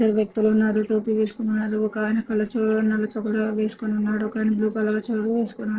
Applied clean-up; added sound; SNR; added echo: neural separator model SepFormer DNS4.